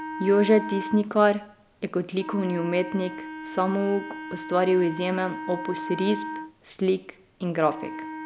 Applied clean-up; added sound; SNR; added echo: none; Wind instrument, woodwind instrument; 11 dB; none.